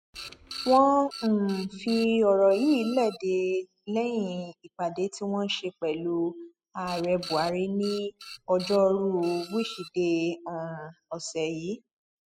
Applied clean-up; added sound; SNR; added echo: classical method spectral subtraction.